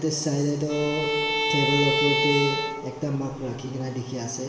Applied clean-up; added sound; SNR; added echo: none; Bowed string instrument; 0 dB; reverberation time 2.2 s.